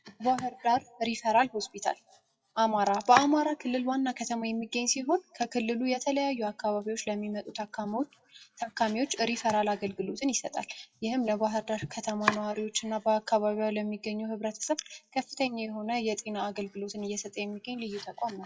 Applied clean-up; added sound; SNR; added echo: classical method WPE with log-MMSE.